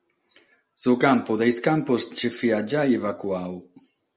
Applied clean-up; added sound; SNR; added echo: none; none; none; none.